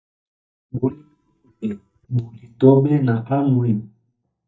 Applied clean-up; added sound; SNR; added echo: neural mask model DeepFilterNet 3.